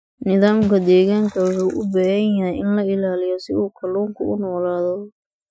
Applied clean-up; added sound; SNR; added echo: classical method Wiener filter.